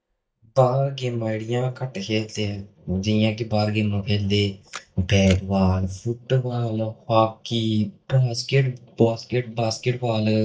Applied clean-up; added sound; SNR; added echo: neural mask model DeepFilterNet 3.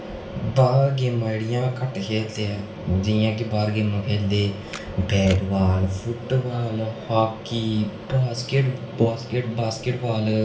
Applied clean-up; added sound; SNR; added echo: none; Camera; 19 dB; reverberation time 0.5 s.